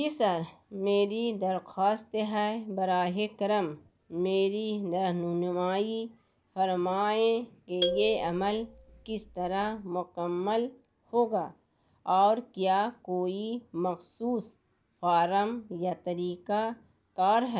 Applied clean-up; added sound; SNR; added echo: none; Marimba, xylophone; 7 dB; none.